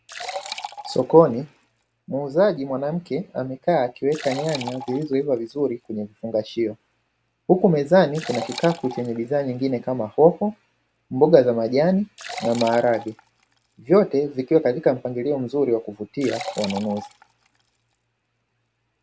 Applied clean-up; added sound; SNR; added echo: none; Liquid; 17 dB; none.